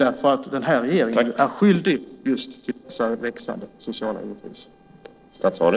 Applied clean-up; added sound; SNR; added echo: neural separator model SepFormer DNS4.